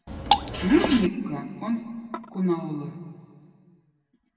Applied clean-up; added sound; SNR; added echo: none; Drip / Water; -2 dB; reverberation time 1.6 s.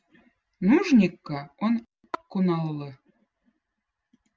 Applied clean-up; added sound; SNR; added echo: none; none; none; none.